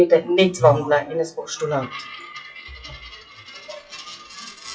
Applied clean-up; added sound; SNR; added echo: classical method WPE with log-MMSE.